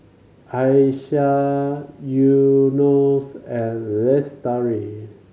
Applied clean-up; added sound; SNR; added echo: none; none; none; none.